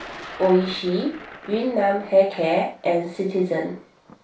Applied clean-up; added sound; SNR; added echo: none; Thunder; 19 dB; reverberation time 0.2 s.